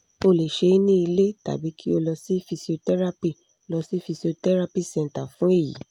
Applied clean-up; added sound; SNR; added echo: none; none; none; none.